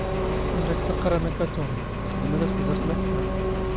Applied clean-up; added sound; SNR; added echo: none; Engine; -5 dB; none.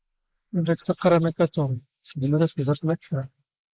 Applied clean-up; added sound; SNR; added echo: neural mask model Resemble Enhance denoiser.